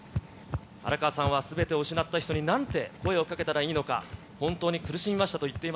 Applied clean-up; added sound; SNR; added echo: none; none; none; none.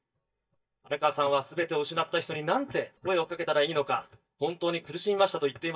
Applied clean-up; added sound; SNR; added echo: neural mask model DeepFilterNet 3.